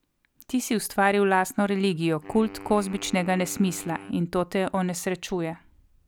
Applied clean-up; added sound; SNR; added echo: none; Wind instrument, woodwind instrument; 19 dB; none.